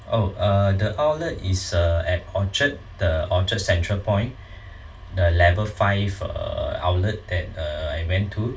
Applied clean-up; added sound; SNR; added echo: none; none; none; reverberation time 0.2 s.